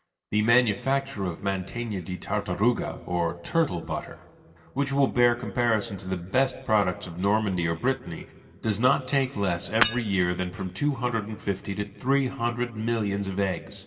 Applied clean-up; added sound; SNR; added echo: none; Shatter / Hammer; 5 dB; reverberation time 2.7 s.